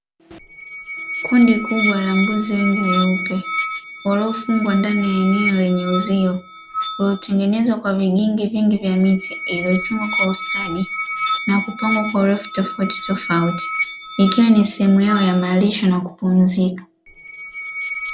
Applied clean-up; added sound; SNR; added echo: none; Musical instrument; 7 dB; none.